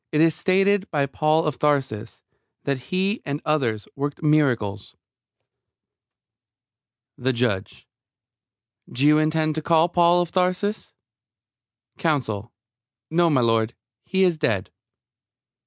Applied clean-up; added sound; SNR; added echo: none; none; none; none.